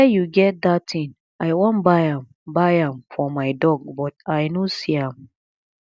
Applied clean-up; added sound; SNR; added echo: none; none; none; none.